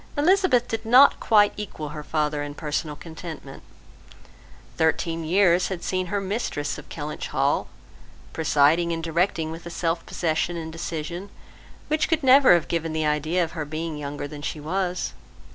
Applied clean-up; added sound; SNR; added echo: none; none; none; none.